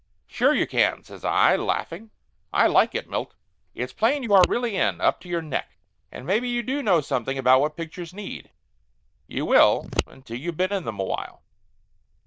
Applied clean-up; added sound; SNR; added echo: neural diffusion model UNIVERSE++.